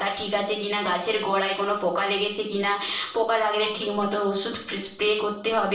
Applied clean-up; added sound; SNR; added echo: neural separator model SepFormer DNS4.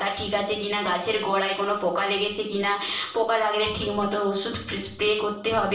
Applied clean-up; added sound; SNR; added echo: none; Alarm; 18 dB; reverberation time 0.5 s.